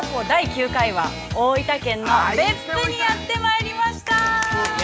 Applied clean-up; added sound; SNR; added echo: none; none; none; none.